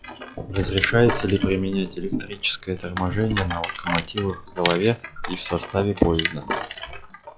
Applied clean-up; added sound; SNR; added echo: classical method log-MMSE.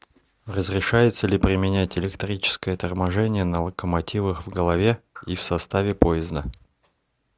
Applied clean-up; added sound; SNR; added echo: none; none; none; none.